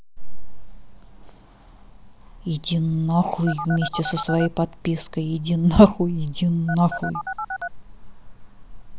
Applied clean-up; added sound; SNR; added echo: none; Telephone; 7 dB; none.